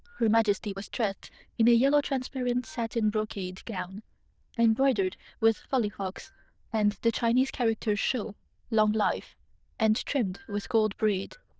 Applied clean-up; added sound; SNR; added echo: neural diffusion model UNIVERSE++.